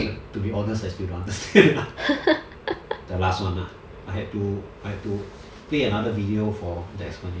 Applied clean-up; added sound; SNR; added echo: none; none; none; none.